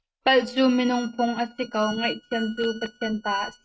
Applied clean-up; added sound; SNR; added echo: neural mask model RNNoise.